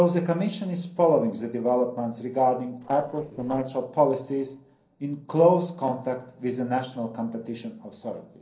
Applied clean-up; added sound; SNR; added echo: neural separator model SepFormer DNS4.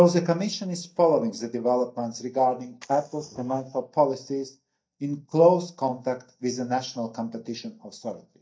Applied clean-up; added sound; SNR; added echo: neural mask model DeepFilterNet 3.